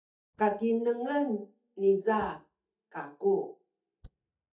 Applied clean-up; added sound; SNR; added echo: neural mask model DeepFilterNet 3.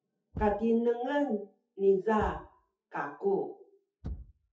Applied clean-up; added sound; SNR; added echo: classical method WPE with log-MMSE.